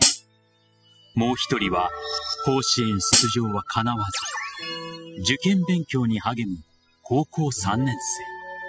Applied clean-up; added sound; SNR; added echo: classical method spectral subtraction.